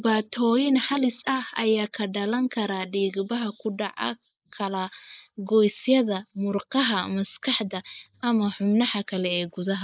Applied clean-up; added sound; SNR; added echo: neural mask model Resemble Enhance denoiser.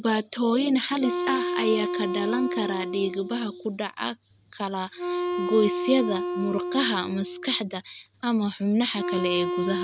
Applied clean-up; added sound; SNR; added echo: none; Wind instrument, woodwind instrument; 4 dB; none.